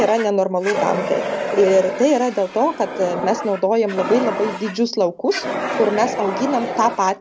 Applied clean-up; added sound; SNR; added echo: none; Fire; 7 dB; none.